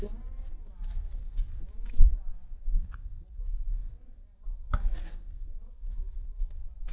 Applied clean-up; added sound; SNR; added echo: neural mask model DeepFilterNet 3.